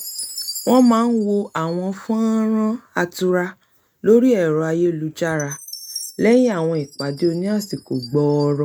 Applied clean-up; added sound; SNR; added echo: neural mask model RNNoise.